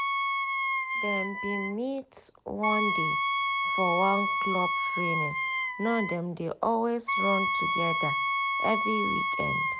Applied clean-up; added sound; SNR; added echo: none; Wind instrument, woodwind instrument; -3 dB; none.